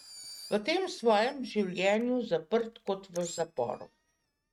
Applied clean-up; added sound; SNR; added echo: neural mask model RNNoise.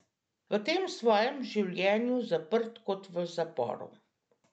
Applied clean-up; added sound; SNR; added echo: none; none; none; none.